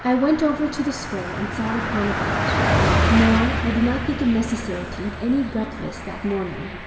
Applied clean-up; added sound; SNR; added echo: none; Car passing by; 1 dB; reverberation time 2.2 s.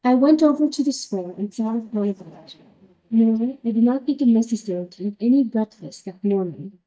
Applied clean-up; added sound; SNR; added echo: neural mask model DeepFilterNet 3.